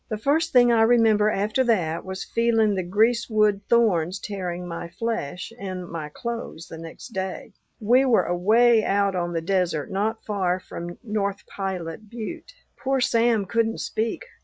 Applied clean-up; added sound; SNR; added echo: none; none; none; none.